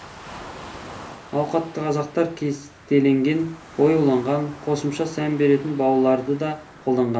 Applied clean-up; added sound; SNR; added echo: none; Waves, surf; 19 dB; reverberation time 0.3 s.